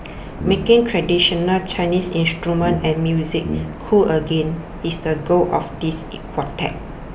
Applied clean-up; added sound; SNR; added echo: none; Brass instrument; 7 dB; none.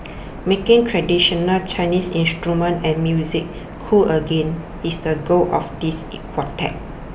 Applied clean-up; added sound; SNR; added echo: none; none; none; none.